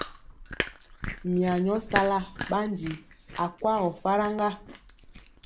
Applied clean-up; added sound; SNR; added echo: none; Chewing, mastication; 8 dB; none.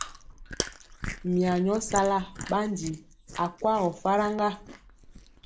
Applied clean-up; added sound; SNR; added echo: neural mask model Resemble Enhance denoiser.